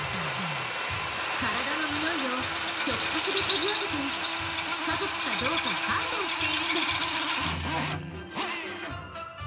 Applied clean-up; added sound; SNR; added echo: none; Drill; -5 dB; reverberation time 1.4 s.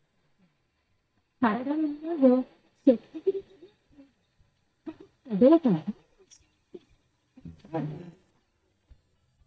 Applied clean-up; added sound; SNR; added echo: neural mask model DeepFilterNet 3.